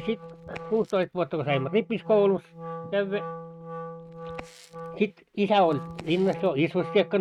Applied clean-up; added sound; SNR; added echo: neural mask model RNNoise.